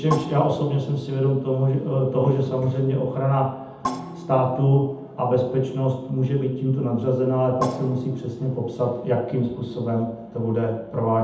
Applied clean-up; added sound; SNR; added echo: none; Percussion; 15 dB; reverberation time 0.8 s.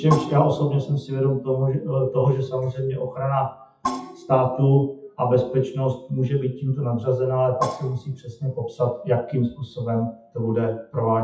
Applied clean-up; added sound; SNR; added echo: classical method WPE with log-MMSE.